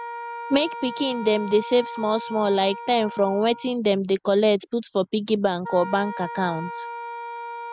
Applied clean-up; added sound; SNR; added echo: none; Wind instrument, woodwind instrument; 12 dB; none.